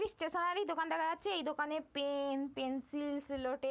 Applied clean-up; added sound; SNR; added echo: none; none; none; none.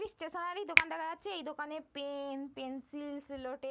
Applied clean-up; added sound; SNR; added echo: none; Finger snapping; -3 dB; none.